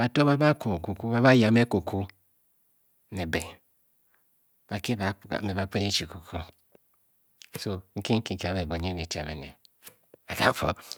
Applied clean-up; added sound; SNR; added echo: none; none; none; none.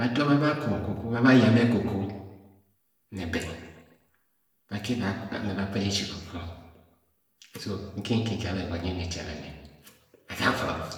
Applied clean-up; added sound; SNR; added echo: none; none; none; reverberation time 1.0 s.